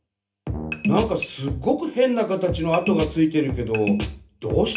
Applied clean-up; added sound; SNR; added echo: none; Brass instrument; 16 dB; reverberation time 0.3 s.